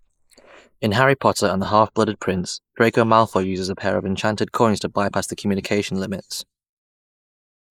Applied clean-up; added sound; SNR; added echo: neural mask model Resemble Enhance denoiser.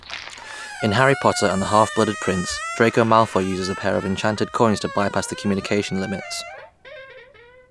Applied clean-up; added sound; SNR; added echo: none; Squeak; 13 dB; none.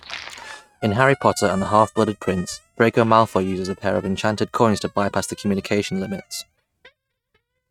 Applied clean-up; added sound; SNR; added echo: neural mask model RNNoise.